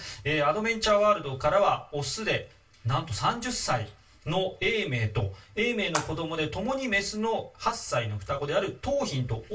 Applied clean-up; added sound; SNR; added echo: none; Water / Splash, splatter; 11 dB; reverberation time 0.2 s.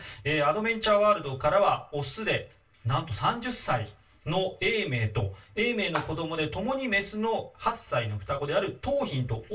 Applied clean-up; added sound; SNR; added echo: neural separator model SepFormer DNS4.